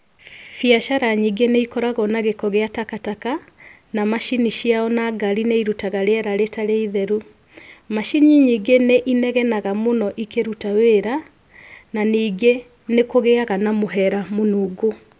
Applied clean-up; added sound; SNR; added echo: none; none; none; none.